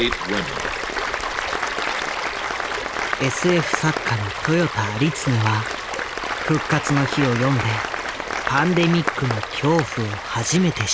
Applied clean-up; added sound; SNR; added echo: none; Applause + Stream; 3 dB; none.